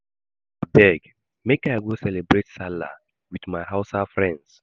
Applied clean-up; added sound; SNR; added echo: none; none; none; none.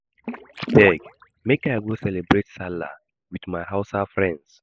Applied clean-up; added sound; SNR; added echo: neural mask model Resemble Enhance denoiser.